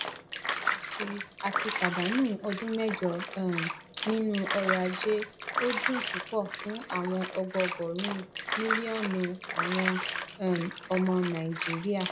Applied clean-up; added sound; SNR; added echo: none; Bathtub (filling or washing); 3 dB; reverberation time 0.5 s.